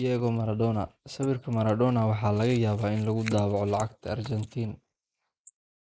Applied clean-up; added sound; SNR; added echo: neural mask model Resemble Enhance denoiser.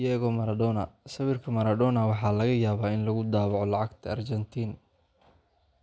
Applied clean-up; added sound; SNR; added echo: none; none; none; none.